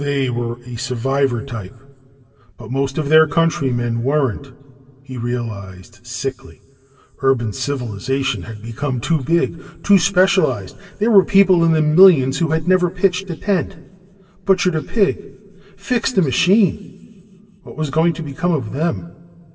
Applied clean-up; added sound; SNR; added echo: none; none; none; reverberation time 1.6 s.